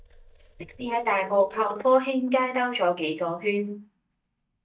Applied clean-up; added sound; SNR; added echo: neural mask model DeepFilterNet 3.